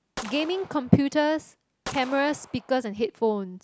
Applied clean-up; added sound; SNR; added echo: none; Gunshot, gunfire; 17 dB; none.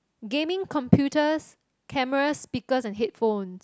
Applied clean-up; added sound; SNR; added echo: none; none; none; none.